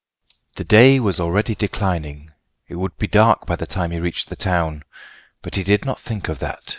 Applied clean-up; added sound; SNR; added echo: none; none; none; none.